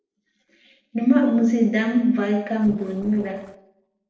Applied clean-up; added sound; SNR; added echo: neural separator model SepFormer DNS4.